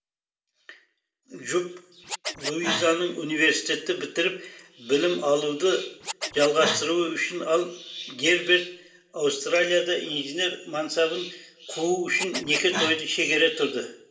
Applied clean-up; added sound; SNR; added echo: none; Scratching (performance technique); 10 dB; reverberation time 0.7 s.